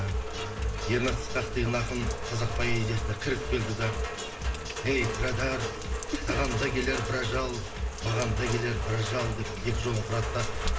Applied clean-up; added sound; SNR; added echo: none; Rain; 5 dB; reverberation time 0.6 s.